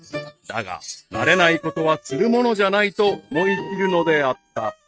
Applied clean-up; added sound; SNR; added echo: neural mask model RNNoise.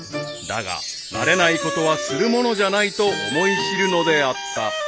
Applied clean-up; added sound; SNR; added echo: none; Chime; 13 dB; none.